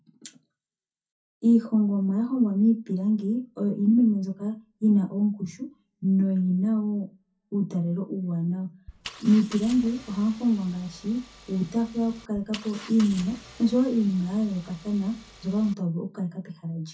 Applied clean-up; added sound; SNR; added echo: none; Engine; 20 dB; reverberation time 0.3 s.